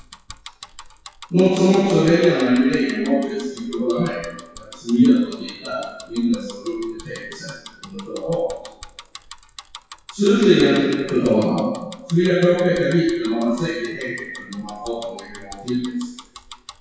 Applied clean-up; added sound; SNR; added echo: classical method WPE with log-MMSE.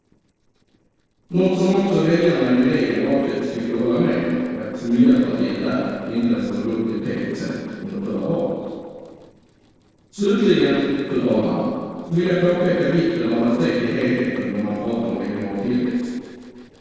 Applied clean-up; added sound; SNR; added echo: neural separator model SepFormer DNS4.